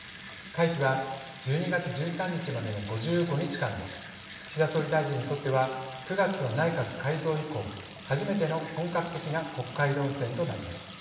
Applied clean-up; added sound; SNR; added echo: none; Bathtub (filling or washing) / Sink (filling or washing) / Water tap, faucet; 15 dB; reverberation time 1.2 s.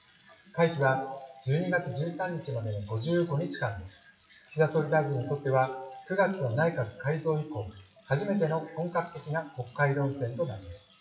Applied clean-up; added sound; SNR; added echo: classical method WPE with log-MMSE.